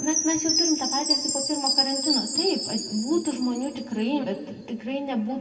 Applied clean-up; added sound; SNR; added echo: none; Chime; 1 dB; reverberation time 1.5 s.